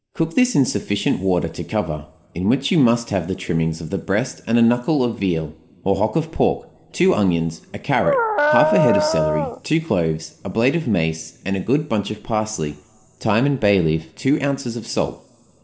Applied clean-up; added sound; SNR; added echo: none; Dog; -2 dB; reverberation time 1.6 s.